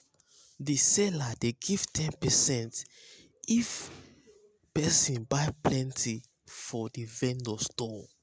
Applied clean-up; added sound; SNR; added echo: none; none; none; none.